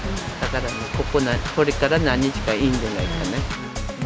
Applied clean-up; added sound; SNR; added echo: none; none; none; none.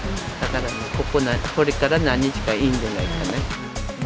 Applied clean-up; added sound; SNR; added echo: none; Fireworks; 19 dB; none.